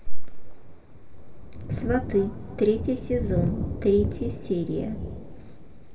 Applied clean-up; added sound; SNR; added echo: none; Thunder; 9 dB; reverberation time 2.3 s.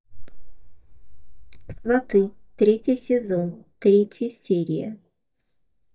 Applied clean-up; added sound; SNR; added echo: neural mask model DeepFilterNet 3.